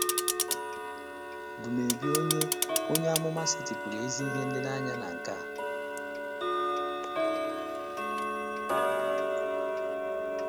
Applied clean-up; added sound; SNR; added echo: none; Tick-tock; -5 dB; none.